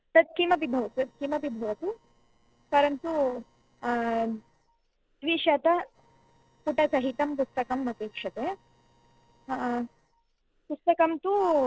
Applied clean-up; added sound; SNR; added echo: neural separator model SepFormer DNS4.